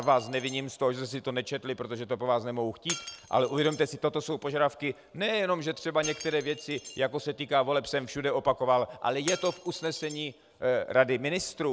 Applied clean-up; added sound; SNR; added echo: none; Shatter; 17 dB; none.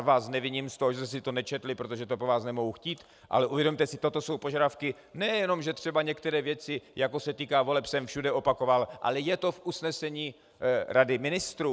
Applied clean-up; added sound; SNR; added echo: none; none; none; none.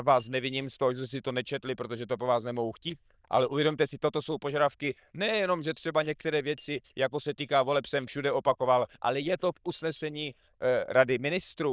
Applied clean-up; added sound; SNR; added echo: neural diffusion model UNIVERSE++.